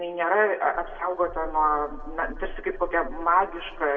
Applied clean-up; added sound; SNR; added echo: none; none; none; reverberation time 1.4 s.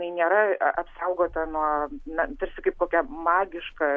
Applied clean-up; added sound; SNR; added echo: none; none; none; none.